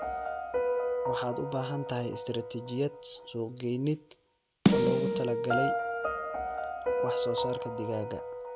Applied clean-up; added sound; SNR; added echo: none; Piano + Snare drum; -1 dB; none.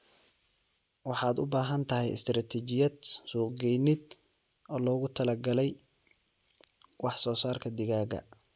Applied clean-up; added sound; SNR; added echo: none; none; none; none.